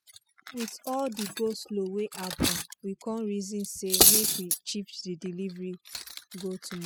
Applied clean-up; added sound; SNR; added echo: classical method spectral subtraction.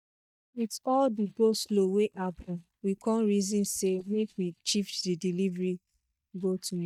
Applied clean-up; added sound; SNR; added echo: neural mask model DeepFilterNet 3.